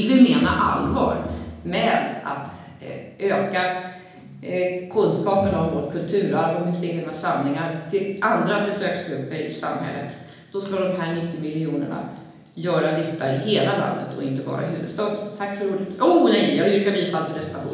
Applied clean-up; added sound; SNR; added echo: none; none; none; reverberation time 1.0 s.